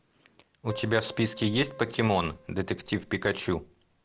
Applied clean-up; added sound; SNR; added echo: none; Keyboard (musical); 17 dB; none.